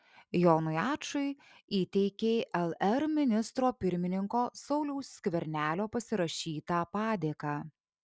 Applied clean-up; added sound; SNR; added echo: none; none; none; none.